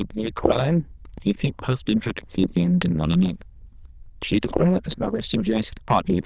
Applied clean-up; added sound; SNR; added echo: neural diffusion model UNIVERSE++.